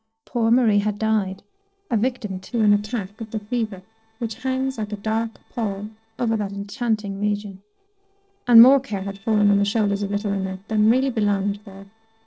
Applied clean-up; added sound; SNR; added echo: neural separator model SepFormer DNS4.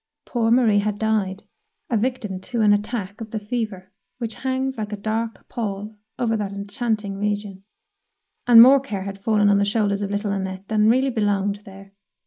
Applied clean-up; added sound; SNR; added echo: neural mask model Resemble Enhance denoiser.